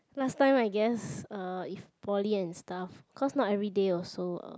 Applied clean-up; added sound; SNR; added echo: none; none; none; none.